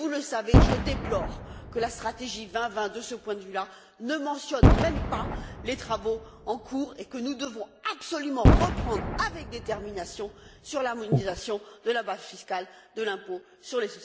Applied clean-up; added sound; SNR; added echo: none; Breathing + Boom; -5 dB; none.